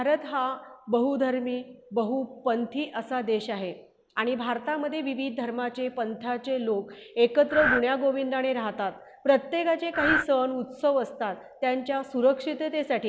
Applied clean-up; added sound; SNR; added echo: none; Breathing; -2 dB; none.